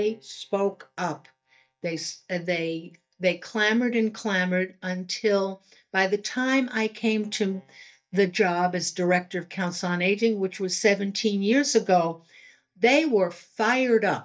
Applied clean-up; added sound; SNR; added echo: neural mask model DeepFilterNet 3.